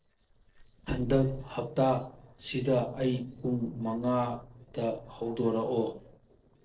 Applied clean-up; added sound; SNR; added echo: neural separator model SepFormer DNS4.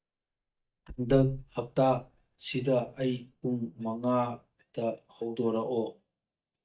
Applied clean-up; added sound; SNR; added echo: neural mask model DeepFilterNet 3.